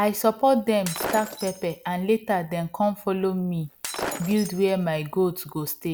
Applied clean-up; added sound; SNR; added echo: none; Shatter; 10 dB; none.